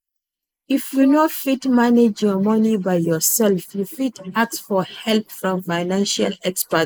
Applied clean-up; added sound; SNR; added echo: neural mask model Resemble Enhance denoiser.